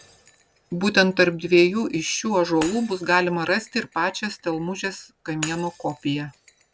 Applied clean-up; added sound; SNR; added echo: none; Shatter; 20 dB; none.